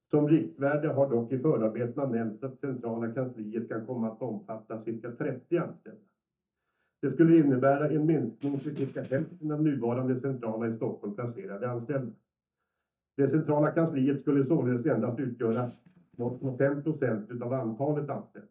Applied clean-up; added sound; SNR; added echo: neural mask model DeepFilterNet 3.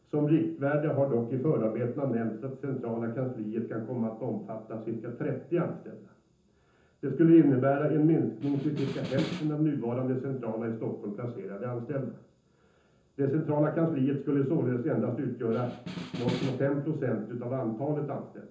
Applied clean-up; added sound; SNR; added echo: none; Snare drum; 9 dB; reverberation time 0.6 s.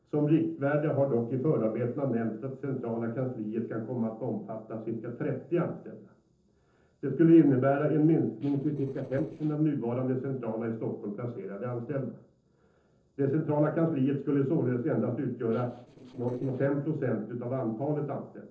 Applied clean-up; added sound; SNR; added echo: neural separator model SepFormer DNS4.